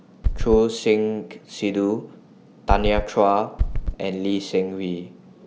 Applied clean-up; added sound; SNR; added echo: none; Run; 0 dB; none.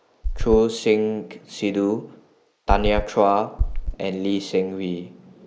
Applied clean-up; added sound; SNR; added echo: neural mask model Resemble Enhance denoiser.